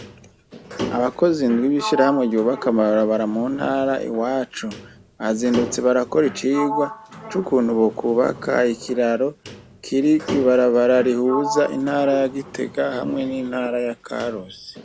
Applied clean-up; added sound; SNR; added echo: none; Sliding door; 12 dB; none.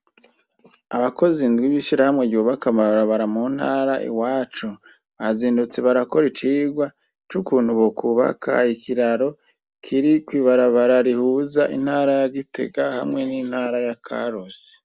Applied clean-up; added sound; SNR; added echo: none; none; none; none.